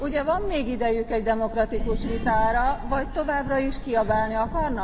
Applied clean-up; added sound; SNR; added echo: none; Thunder / Rain; 5 dB; none.